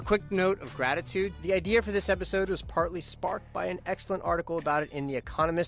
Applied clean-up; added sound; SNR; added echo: none; none; none; none.